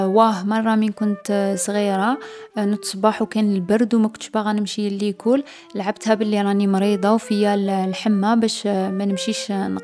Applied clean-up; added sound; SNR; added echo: none; Wind instrument, woodwind instrument; 19 dB; none.